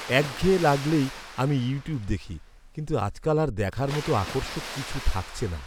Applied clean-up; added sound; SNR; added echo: none; Water; 14 dB; none.